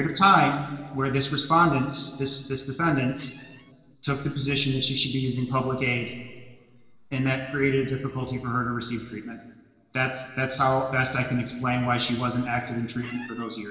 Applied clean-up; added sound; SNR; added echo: neural separator model SepFormer DNS4.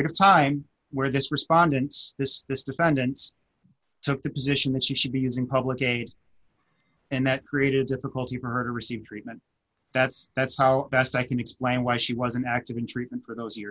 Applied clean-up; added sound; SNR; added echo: none; none; none; none.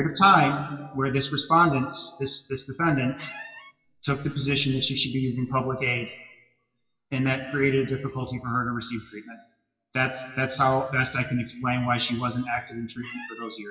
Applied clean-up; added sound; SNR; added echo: classical method WPE with log-MMSE.